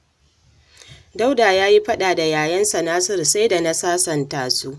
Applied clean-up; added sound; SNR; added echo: none; none; none; none.